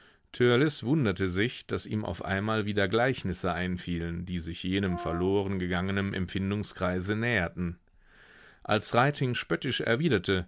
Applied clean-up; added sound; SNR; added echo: none; Brass instrument; 14 dB; none.